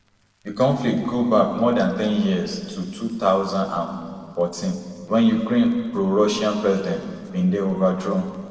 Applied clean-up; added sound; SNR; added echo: neural separator model SepFormer DNS4.